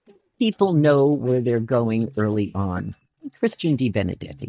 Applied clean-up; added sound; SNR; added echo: neural mask model DeepFilterNet 3.